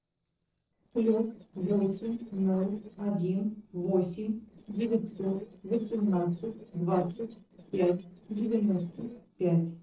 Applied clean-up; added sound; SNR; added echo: neural separator model SepFormer DNS4.